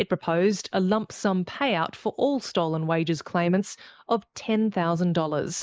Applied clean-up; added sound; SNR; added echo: neural mask model Resemble Enhance denoiser.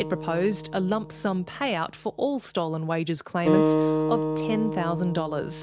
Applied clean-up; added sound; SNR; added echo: none; Acoustic guitar; 1 dB; none.